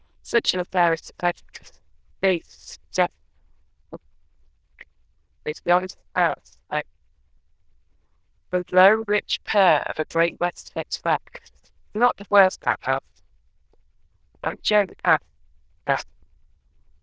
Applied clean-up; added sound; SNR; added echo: neural diffusion model UNIVERSE++.